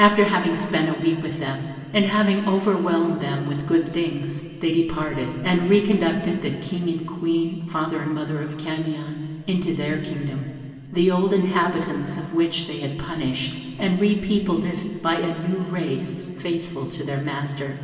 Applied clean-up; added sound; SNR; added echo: none; none; none; reverberation time 2.5 s.